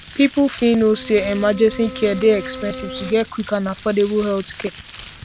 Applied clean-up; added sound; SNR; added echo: none; Crumpling, crinkling + Wind instrument, woodwind instrument; 14 dB; none.